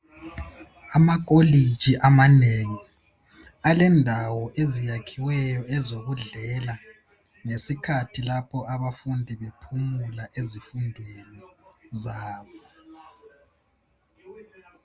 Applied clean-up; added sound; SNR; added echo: none; none; none; none.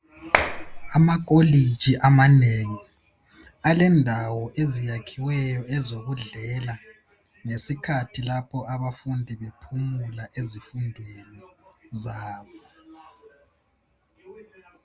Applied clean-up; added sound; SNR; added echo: none; Clapping; 2 dB; none.